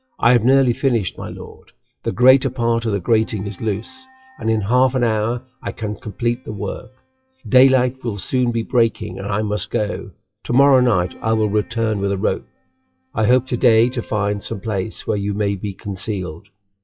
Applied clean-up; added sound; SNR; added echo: classical method WPE with log-MMSE.